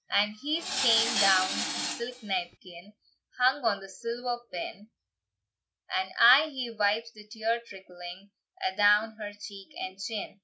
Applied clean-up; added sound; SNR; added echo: none; Tools; 1 dB; none.